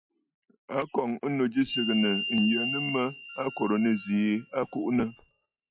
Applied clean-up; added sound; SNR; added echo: classical method log-MMSE.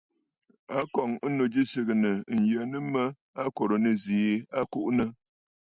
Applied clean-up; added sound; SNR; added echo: none; none; none; none.